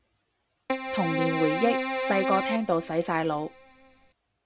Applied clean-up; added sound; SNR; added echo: none; Keyboard (musical); 1 dB; none.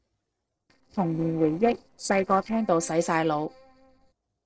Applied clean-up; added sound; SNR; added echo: neural separator model SepFormer DNS4.